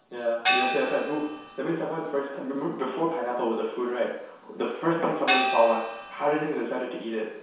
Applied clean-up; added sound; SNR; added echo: none; Gong; 1 dB; reverberation time 0.7 s.